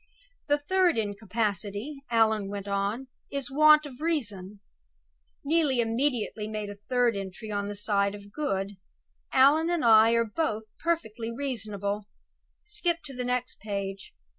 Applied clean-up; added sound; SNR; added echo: none; none; none; none.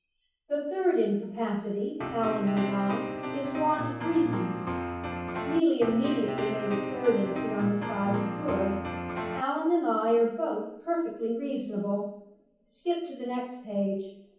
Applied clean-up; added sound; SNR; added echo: none; Piano; 4 dB; reverberation time 0.9 s.